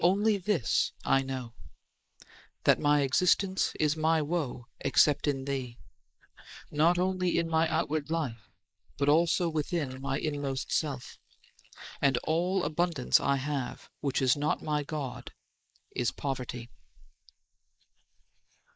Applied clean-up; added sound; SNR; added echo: neural mask model Resemble Enhance denoiser.